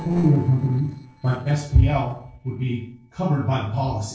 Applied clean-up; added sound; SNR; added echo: neural separator model SepFormer DNS4.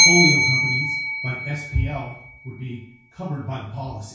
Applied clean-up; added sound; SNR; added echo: none; Bell; -4 dB; reverberation time 0.6 s.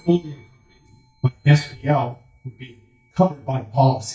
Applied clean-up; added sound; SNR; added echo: neural mask model DeepFilterNet 3.